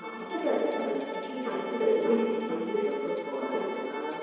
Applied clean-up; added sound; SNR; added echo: none; Bowed string instrument; 10 dB; reverberation time 2.2 s.